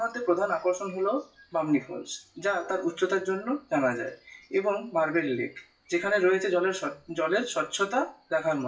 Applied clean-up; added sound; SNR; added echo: classical method WPE with log-MMSE.